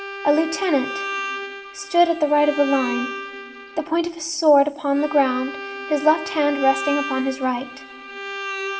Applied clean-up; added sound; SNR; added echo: none; Bowed string instrument; 9 dB; reverberation time 1.4 s.